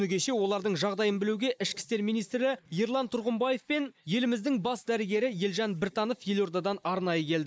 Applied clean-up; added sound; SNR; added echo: neural mask model Resemble Enhance denoiser.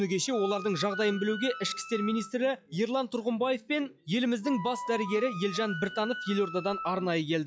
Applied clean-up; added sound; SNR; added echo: classical method log-MMSE.